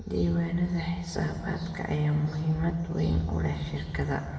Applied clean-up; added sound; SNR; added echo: none; Breathing; 15 dB; reverberation time 1.7 s.